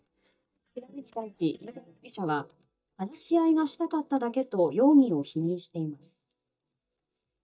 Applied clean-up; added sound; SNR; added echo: neural mask model DeepFilterNet 3.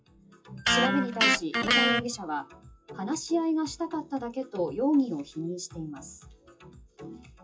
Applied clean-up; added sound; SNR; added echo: classical method WPE with log-MMSE.